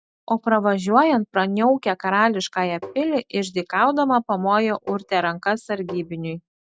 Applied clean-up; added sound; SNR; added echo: none; Tap; 16 dB; none.